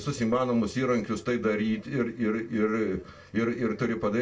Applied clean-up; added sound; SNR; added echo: none; none; none; reverberation time 0.2 s.